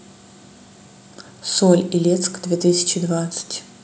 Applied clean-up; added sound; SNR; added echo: none; none; none; none.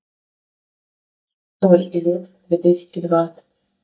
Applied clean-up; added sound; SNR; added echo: neural mask model DeepFilterNet 3.